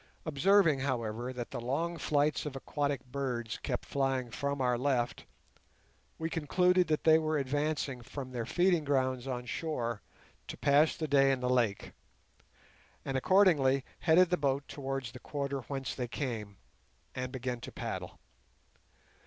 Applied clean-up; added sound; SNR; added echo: none; none; none; none.